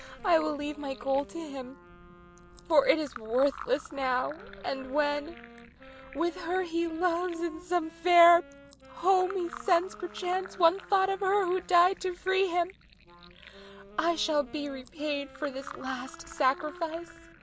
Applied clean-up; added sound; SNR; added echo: none; Fill (with liquid) + Wind instrument, woodwind instrument; 18 dB; none.